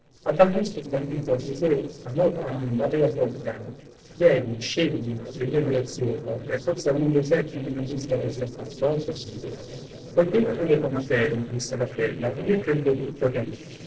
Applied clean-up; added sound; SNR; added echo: neural separator model SepFormer DNS4.